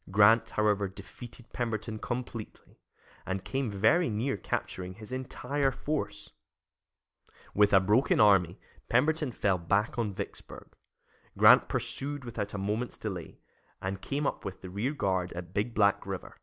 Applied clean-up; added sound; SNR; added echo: none; none; none; none.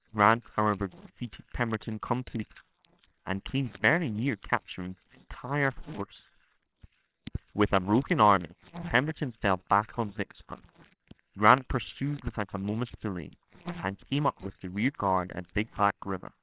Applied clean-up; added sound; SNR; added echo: neural separator model SepFormer WHAMR!.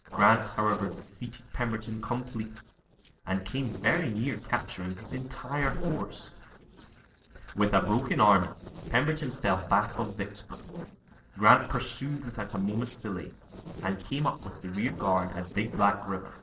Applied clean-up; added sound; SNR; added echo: neural separator model SepFormer DNS4.